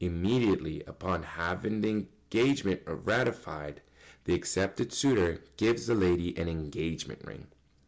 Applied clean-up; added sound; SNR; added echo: none; none; none; none.